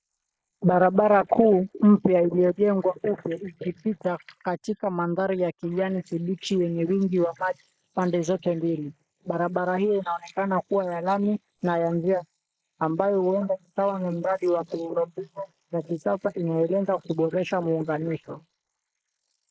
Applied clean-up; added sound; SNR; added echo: neural mask model Resemble Enhance denoiser.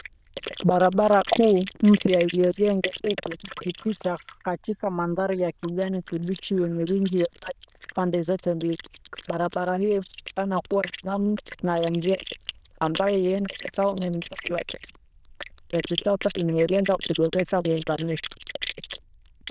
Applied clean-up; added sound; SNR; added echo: neural diffusion model UNIVERSE++.